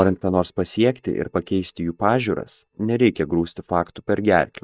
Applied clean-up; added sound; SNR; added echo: neural mask model DeepFilterNet 3.